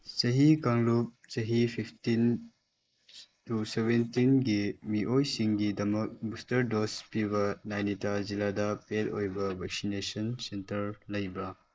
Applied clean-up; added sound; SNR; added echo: neural mask model Resemble Enhance denoiser.